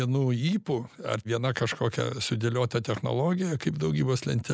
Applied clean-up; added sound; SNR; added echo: none; none; none; none.